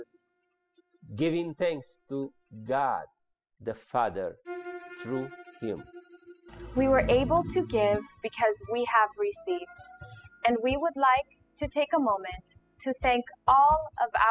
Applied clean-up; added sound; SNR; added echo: classical method spectral subtraction.